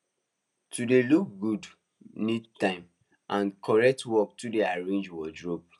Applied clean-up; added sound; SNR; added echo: none; none; none; none.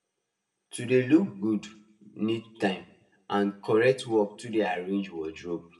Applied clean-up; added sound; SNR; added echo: none; none; none; reverberation time 0.5 s.